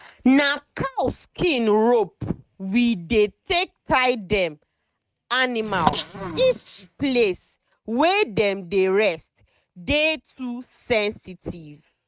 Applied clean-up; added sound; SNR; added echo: neural mask model RNNoise.